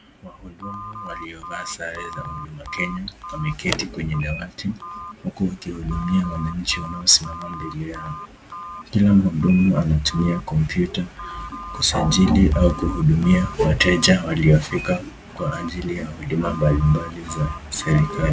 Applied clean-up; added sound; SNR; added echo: none; Telephone; 16 dB; none.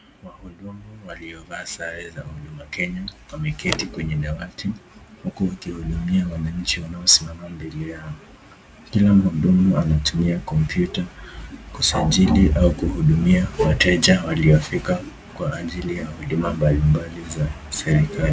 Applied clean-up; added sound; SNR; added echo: none; none; none; none.